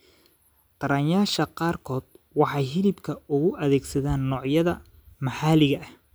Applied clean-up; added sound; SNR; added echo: none; none; none; none.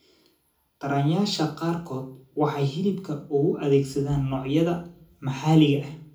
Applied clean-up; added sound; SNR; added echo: none; none; none; reverberation time 0.4 s.